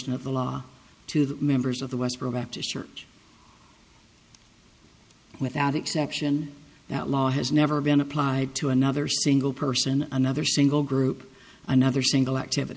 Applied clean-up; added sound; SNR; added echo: none; none; none; none.